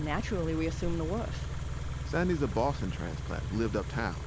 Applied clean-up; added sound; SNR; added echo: none; Idling / Car; 2 dB; none.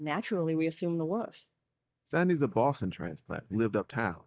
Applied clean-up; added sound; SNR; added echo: neural mask model DeepFilterNet 3.